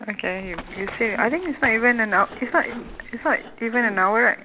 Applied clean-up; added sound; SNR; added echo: none; Run + Cough; 15 dB; none.